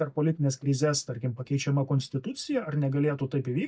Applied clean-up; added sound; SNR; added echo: neural mask model DeepFilterNet 3.